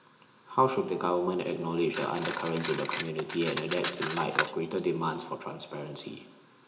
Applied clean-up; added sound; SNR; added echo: none; Cutlery, silverware; 3 dB; reverberation time 0.8 s.